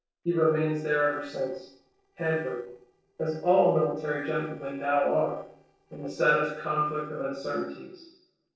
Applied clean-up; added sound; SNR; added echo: neural separator model SepFormer DNS4.